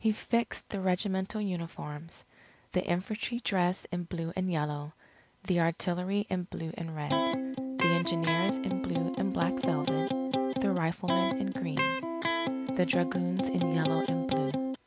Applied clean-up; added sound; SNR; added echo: none; Electric guitar; -2 dB; none.